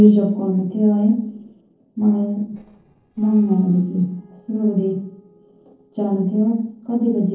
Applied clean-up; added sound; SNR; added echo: neural separator model SepFormer DNS4.